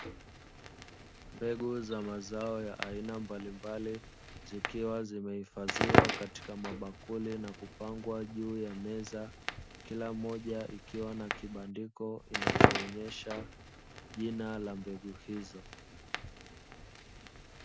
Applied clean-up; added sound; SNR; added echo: none; Crackle; -3 dB; none.